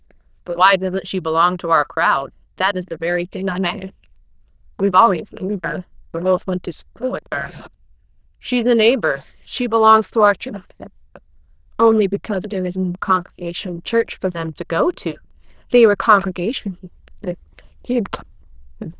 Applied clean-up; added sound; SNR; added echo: neural diffusion model UNIVERSE++.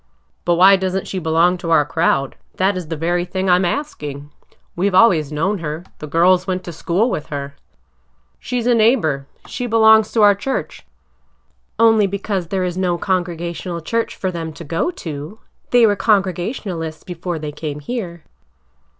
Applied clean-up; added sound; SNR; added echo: none; none; none; none.